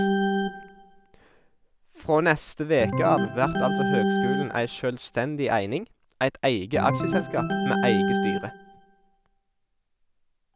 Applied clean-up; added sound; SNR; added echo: none; Organ; 1 dB; none.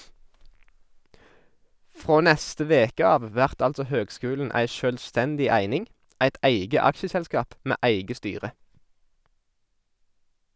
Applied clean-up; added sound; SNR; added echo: none; none; none; none.